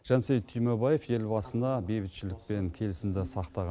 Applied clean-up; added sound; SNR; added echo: none; none; none; none.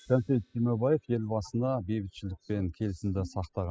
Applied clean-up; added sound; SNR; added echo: classical method spectral subtraction.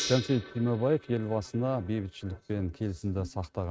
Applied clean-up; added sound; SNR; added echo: neural mask model RNNoise.